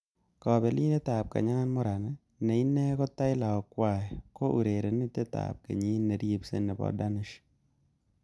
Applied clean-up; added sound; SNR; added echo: none; none; none; none.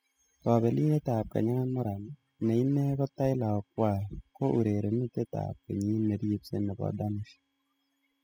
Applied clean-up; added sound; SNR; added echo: classical method spectral subtraction.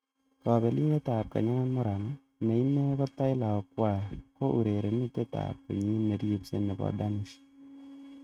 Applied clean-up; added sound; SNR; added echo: neural mask model RNNoise.